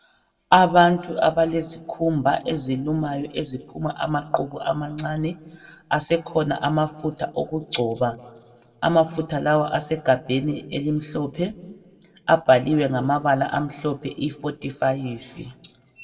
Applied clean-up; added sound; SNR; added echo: none; none; none; reverberation time 1.1 s.